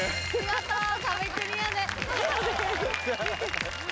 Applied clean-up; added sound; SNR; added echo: none; none; none; none.